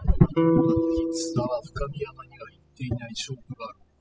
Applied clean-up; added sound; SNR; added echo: classical method spectral subtraction.